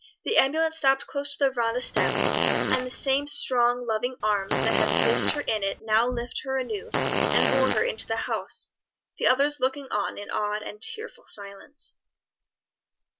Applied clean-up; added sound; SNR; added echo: none; Fart; -1 dB; none.